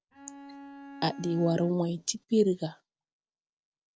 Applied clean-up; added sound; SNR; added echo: none; Bowed string instrument; 15 dB; none.